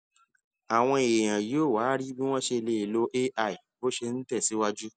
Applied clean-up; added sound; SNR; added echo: none; none; none; none.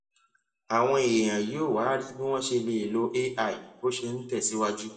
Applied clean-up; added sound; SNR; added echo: none; none; none; reverberation time 0.6 s.